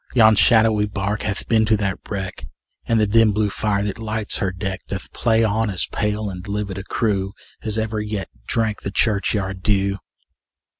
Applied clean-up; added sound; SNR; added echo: none; none; none; none.